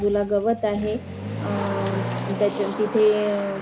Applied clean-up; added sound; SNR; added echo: none; Motor vehicle (road); 7 dB; none.